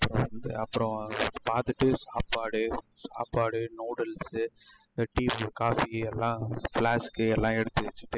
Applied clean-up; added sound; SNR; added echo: classical method spectral subtraction.